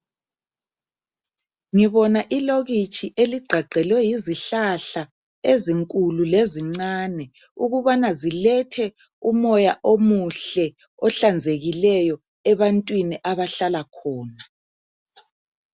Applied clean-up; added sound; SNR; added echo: none; none; none; none.